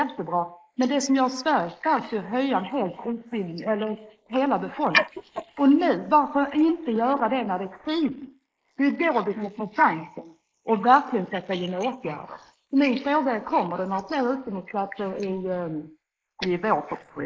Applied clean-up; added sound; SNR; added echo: neural mask model Resemble Enhance denoiser.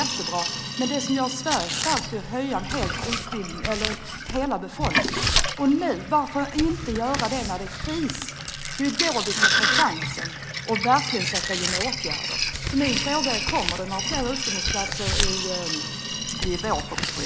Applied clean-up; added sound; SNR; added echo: none; Tearing + Sink (filling or washing); 0 dB; none.